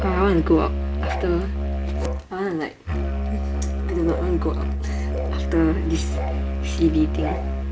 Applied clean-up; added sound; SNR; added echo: none; Musical instrument; -1 dB; none.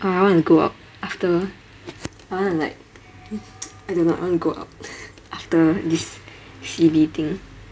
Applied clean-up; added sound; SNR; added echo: none; none; none; none.